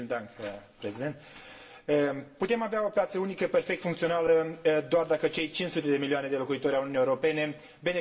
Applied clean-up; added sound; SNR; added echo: none; none; none; reverberation time 0.6 s.